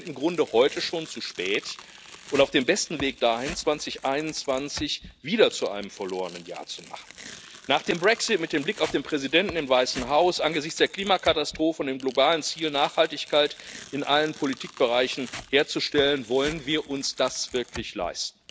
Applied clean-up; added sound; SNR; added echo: none; Tearing; 18 dB; none.